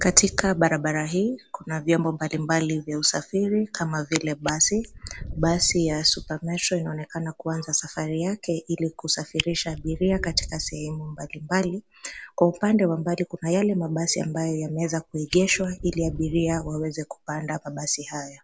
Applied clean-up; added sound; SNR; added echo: none; Fire; 16 dB; none.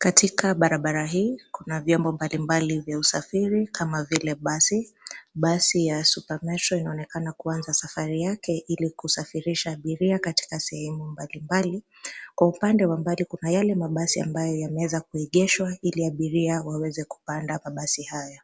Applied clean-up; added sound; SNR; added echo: none; none; none; none.